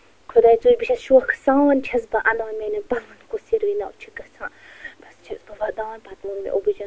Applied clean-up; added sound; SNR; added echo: none; none; none; none.